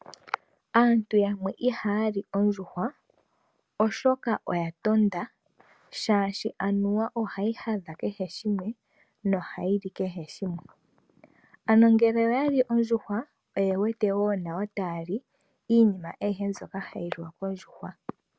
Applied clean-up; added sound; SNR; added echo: none; none; none; none.